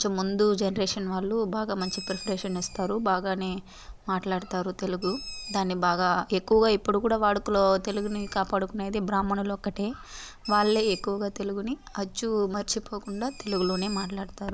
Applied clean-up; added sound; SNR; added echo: none; Bird; 16 dB; none.